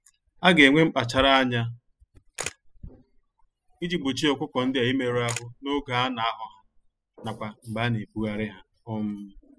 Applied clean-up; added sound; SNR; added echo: classical method spectral subtraction.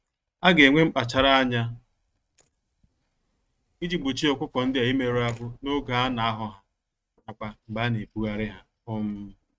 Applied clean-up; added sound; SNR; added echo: neural mask model RNNoise.